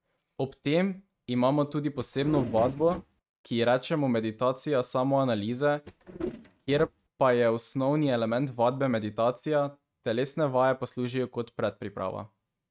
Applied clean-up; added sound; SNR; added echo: neural mask model RNNoise.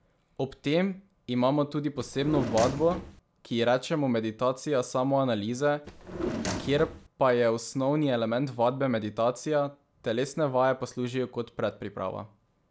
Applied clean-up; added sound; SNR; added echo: none; Drawer open or close; 6 dB; none.